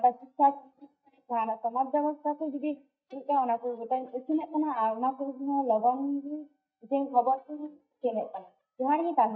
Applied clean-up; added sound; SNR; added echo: neural mask model DeepFilterNet 3.